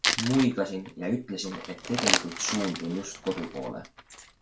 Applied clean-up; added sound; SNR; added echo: none; Crumpling, crinkling + Crumpling, crinkling; 2 dB; none.